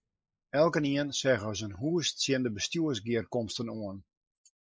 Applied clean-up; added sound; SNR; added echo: neural mask model Resemble Enhance denoiser.